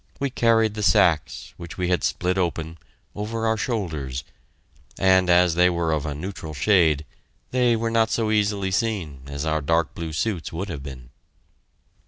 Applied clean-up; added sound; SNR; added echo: none; none; none; none.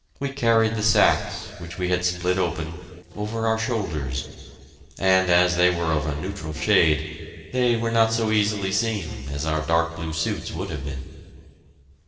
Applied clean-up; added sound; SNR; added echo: neural separator model SepFormer DNS4.